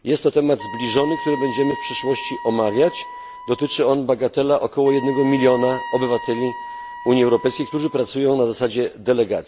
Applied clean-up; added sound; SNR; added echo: none; Wind instrument, woodwind instrument; 12 dB; none.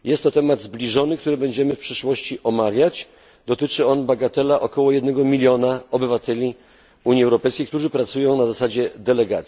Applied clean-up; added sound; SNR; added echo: none; none; none; none.